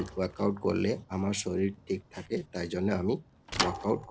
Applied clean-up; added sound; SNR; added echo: none; Thump, thud / Bicycle; 10 dB; none.